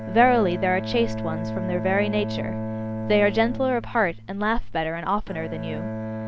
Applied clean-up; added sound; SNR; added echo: none; Bowed string instrument; 7 dB; none.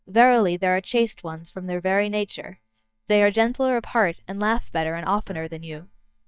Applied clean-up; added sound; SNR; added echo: neural mask model DeepFilterNet 3.